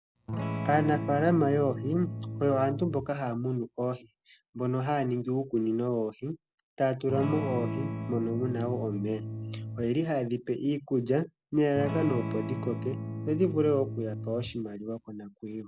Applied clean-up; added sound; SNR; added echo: none; Electric guitar / Strum; 6 dB; none.